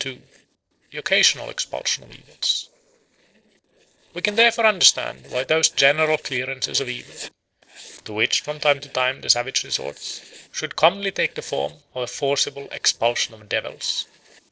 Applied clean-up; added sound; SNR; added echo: neural separator model SepFormer DNS4.